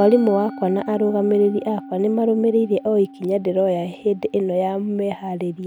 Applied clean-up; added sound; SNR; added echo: none; Musical instrument; 18 dB; none.